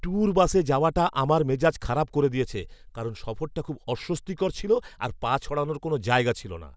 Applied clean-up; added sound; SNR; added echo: none; none; none; none.